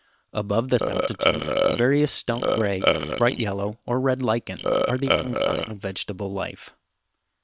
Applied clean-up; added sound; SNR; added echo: neural separator model SepFormer WHAM!.